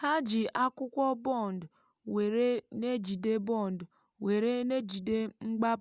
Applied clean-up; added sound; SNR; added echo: none; none; none; none.